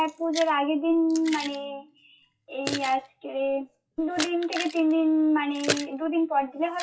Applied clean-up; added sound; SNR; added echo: classical method WPE with log-MMSE.